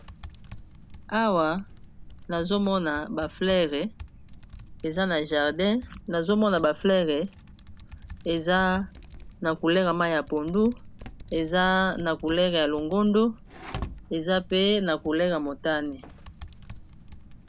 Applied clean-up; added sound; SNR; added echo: none; Typing; 16 dB; none.